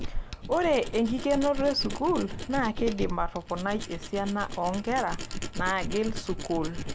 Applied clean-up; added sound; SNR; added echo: none; Tools; 5 dB; none.